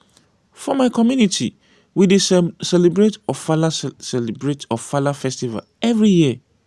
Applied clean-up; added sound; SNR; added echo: none; none; none; none.